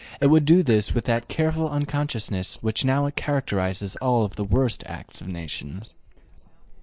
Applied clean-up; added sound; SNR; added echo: neural mask model Resemble Enhance denoiser.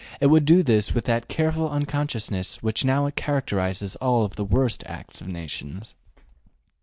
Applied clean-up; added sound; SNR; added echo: none; none; none; none.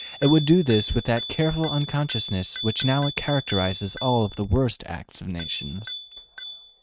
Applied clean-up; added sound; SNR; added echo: neural mask model RNNoise.